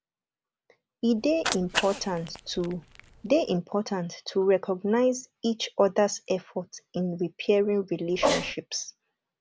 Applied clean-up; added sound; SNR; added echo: none; Cat; 10 dB; none.